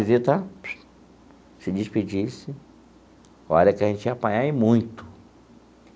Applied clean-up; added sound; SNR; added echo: none; none; none; none.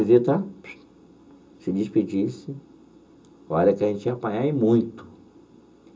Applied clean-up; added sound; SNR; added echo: none; none; none; reverberation time 0.2 s.